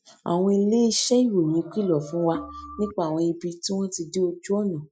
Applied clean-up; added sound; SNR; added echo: classical method Wiener filter.